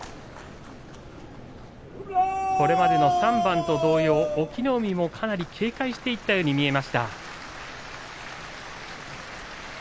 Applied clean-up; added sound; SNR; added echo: none; none; none; none.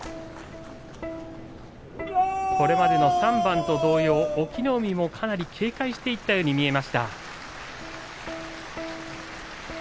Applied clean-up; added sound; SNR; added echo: none; Plucked string instrument; 17 dB; none.